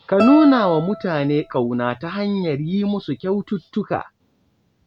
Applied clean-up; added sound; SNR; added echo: none; Guitar; 10 dB; none.